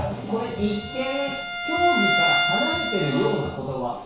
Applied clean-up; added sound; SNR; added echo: none; Bowed string instrument; 0 dB; reverberation time 0.6 s.